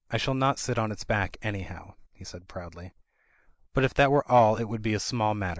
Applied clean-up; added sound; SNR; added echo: none; none; none; none.